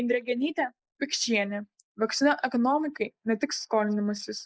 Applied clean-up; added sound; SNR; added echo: neural mask model Resemble Enhance denoiser.